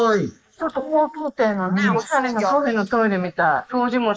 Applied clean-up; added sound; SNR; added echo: neural mask model Resemble Enhance denoiser.